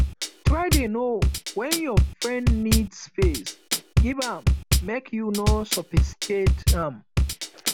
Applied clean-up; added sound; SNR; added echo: none; Bass drum / Drum kit; -5 dB; none.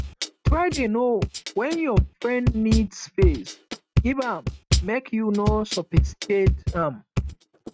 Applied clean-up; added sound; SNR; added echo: neural mask model RNNoise.